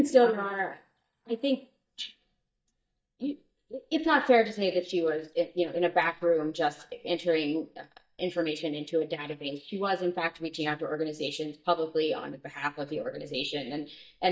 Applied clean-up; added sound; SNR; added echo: neural mask model DeepFilterNet 3.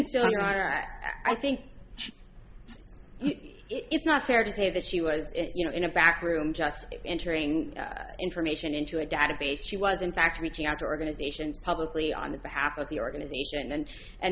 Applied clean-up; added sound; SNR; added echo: none; none; none; none.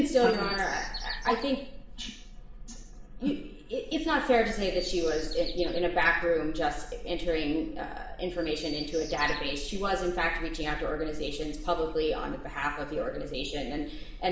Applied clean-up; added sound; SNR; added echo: none; Chirp, tweet; 18 dB; reverberation time 0.7 s.